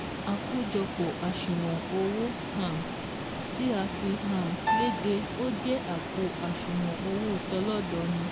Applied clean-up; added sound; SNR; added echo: none; Piano + Water; 2 dB; none.